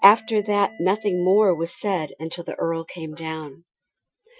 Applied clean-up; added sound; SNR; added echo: classical method Wiener filter.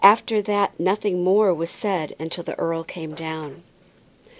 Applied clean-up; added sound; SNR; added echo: none; none; none; none.